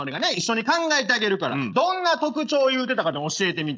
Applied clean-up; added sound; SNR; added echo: neural mask model Resemble Enhance denoiser.